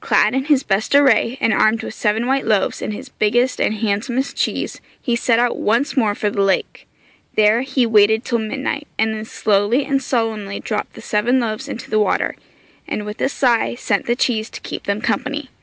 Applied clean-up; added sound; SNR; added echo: none; none; none; none.